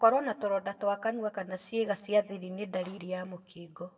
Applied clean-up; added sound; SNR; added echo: none; none; none; reverberation time 0.6 s.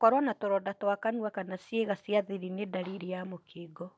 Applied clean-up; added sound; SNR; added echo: none; none; none; none.